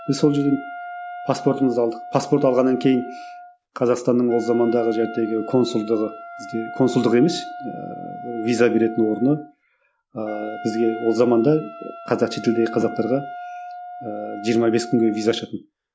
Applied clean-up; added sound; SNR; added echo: none; Wind instrument, woodwind instrument; 14 dB; none.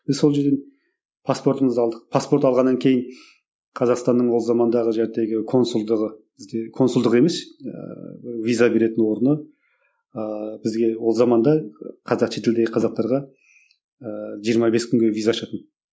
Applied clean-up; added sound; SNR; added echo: none; none; none; none.